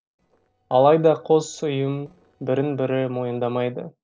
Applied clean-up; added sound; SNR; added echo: neural separator model SepFormer DNS4.